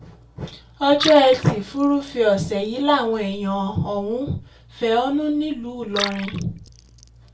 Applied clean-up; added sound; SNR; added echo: none; Liquid; 15 dB; reverberation time 0.2 s.